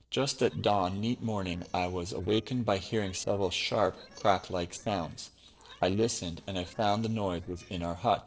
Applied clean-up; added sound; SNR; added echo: neural separator model SepFormer DNS4.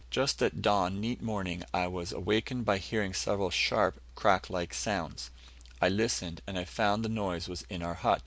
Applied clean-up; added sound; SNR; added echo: none; none; none; none.